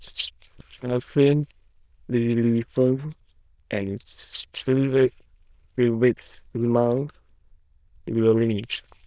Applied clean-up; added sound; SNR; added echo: neural diffusion model UNIVERSE++.